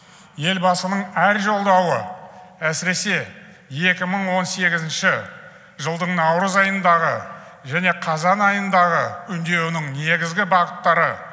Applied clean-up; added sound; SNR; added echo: none; none; none; none.